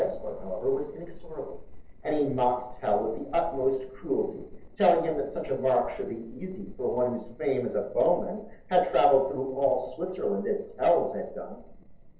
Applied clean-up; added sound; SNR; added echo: neural separator model SepFormer DNS4.